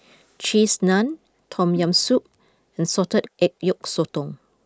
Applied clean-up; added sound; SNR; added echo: neural mask model Resemble Enhance denoiser.